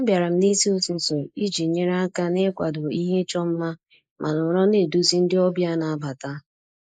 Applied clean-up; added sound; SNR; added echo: neural mask model Resemble Enhance denoiser.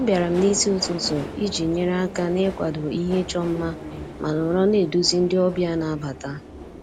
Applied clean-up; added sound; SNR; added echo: none; Subway, metro, underground; 12 dB; none.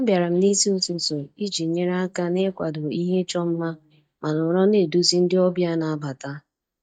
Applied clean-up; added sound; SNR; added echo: neural mask model DeepFilterNet 3.